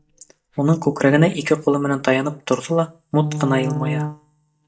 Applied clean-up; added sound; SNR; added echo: neural mask model DeepFilterNet 3.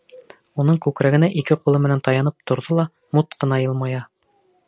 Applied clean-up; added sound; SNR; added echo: none; none; none; none.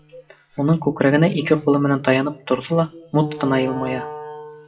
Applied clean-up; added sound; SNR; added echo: classical method WPE with log-MMSE.